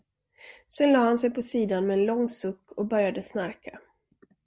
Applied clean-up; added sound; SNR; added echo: none; none; none; none.